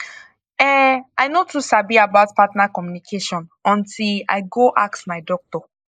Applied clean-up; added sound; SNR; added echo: neural mask model Resemble Enhance denoiser.